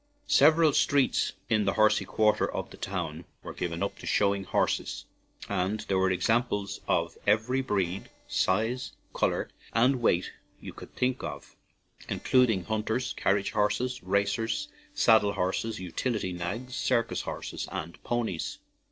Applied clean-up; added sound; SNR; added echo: neural separator model SepFormer DNS4.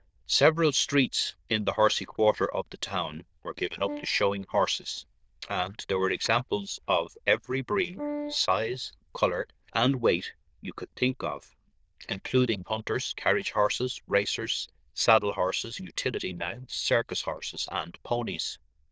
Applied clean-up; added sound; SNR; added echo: neural diffusion model UNIVERSE++.